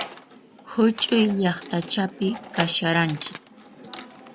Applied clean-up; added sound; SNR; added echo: none; Keys jangling; 11 dB; none.